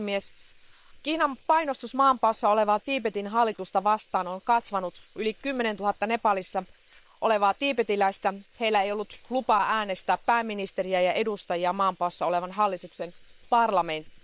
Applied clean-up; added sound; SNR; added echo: neural separator model SepFormer WHAM!.